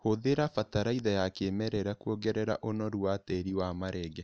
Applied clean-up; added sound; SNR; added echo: none; none; none; none.